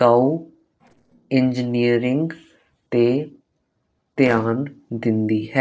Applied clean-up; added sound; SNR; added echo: neural separator model SepFormer DNS4.